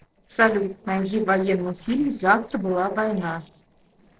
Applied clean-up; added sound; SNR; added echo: neural separator model SepFormer DNS4.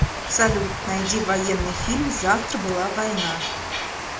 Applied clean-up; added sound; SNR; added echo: none; Water; 4 dB; reverberation time 0.5 s.